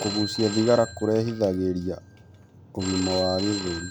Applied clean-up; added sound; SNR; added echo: none; Telephone; 11 dB; none.